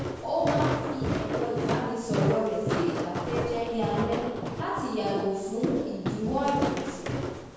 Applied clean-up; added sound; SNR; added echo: none; Walk, footsteps; 1 dB; reverberation time 1.2 s.